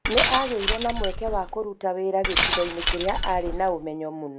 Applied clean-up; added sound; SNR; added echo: none; Glass; 0 dB; none.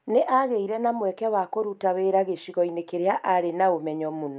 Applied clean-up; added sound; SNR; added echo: none; none; none; none.